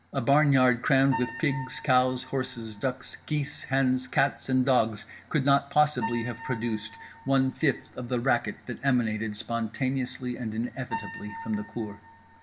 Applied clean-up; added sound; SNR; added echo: none; Piano; 16 dB; reverberation time 0.5 s.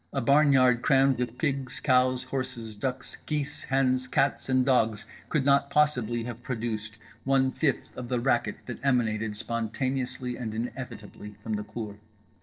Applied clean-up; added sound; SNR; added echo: neural separator model SepFormer DNS4.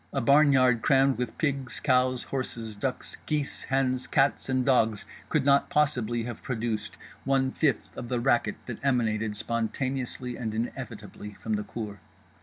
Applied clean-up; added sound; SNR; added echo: none; none; none; none.